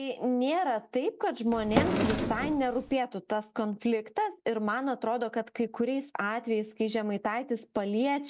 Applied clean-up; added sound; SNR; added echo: none; Drawer open or close; 1 dB; none.